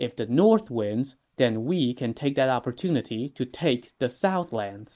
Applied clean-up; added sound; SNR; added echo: neural mask model Resemble Enhance denoiser.